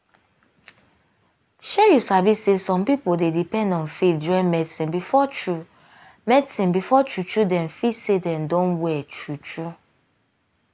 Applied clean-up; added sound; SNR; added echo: none; none; none; none.